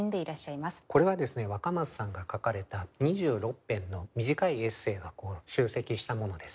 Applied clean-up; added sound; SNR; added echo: none; none; none; none.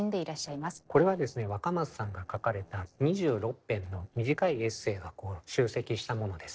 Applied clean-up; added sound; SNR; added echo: neural separator model SepFormer DNS4.